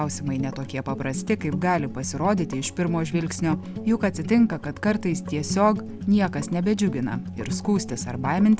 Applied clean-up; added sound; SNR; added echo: none; none; none; none.